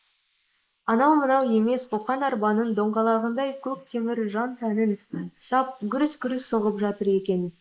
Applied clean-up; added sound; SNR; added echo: neural mask model Resemble Enhance denoiser.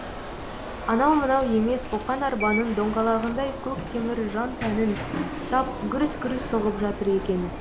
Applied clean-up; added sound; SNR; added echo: none; Alarm; 7 dB; none.